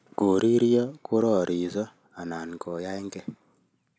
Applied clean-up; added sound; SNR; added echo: none; none; none; none.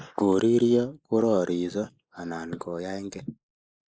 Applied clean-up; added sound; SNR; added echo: neural mask model Resemble Enhance denoiser.